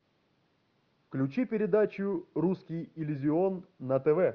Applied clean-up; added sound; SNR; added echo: none; none; none; none.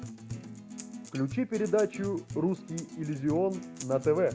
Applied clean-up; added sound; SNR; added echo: none; Acoustic guitar; 11 dB; none.